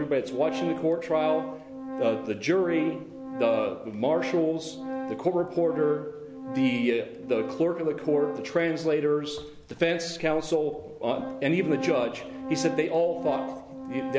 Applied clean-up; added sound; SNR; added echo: none; Organ; 9 dB; none.